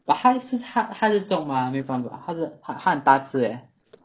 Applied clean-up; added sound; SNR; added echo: neural separator model SepFormer DNS4.